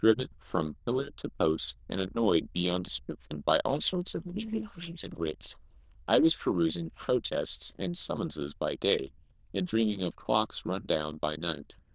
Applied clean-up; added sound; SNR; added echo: neural diffusion model UNIVERSE++.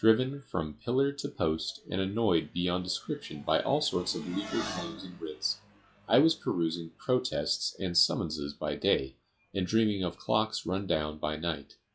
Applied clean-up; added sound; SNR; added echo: classical method log-MMSE.